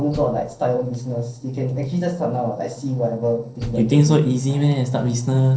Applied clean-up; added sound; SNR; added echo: neural separator model SepFormer DNS4.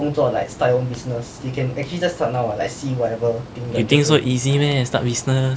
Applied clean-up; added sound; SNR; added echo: none; none; none; none.